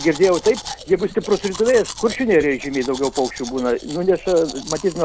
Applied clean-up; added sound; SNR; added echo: none; Domestic sounds, home sounds; 14 dB; none.